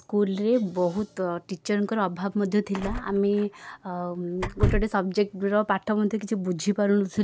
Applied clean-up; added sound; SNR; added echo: none; Door / Car; 5 dB; none.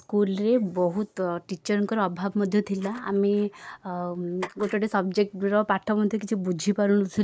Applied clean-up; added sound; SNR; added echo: neural mask model Resemble Enhance denoiser.